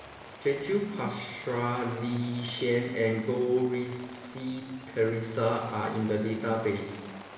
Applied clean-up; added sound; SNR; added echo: none; Rain; 17 dB; reverberation time 1.1 s.